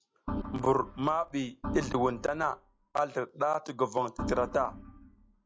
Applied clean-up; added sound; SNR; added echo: classical method log-MMSE.